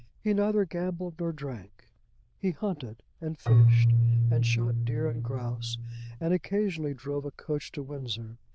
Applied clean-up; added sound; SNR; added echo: neural diffusion model UNIVERSE++.